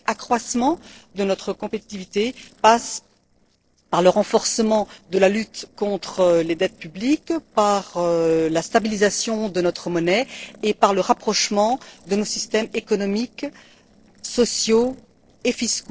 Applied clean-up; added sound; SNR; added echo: neural separator model SepFormer DNS4.